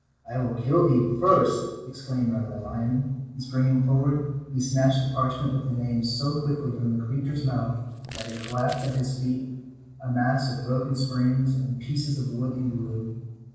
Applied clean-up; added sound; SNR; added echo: neural separator model SepFormer DNS4.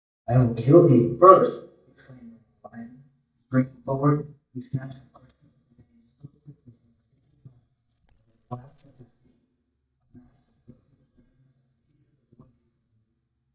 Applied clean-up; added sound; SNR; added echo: neural mask model DeepFilterNet 3.